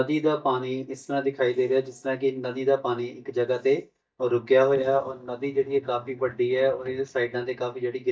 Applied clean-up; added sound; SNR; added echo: neural mask model DeepFilterNet 3.